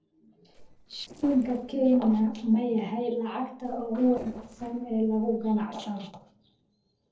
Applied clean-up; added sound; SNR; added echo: neural separator model SepFormer DNS4.